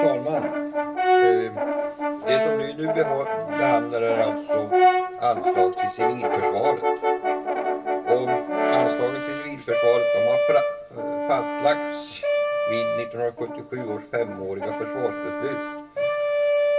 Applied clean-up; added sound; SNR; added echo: none; Brass instrument; -5 dB; reverberation time 0.1 s.